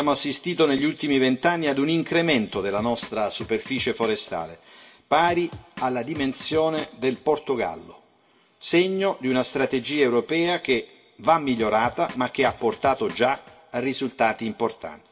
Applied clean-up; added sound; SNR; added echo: none; Drum; 18 dB; reverberation time 0.2 s.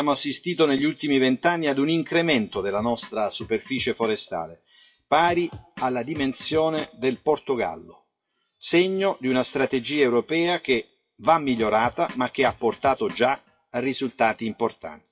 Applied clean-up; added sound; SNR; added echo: classical method WPE with log-MMSE.